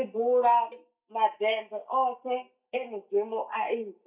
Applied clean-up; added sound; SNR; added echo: neural mask model DeepFilterNet 3.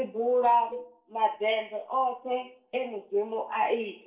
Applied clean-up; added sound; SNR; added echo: neural separator model SepFormer DNS4.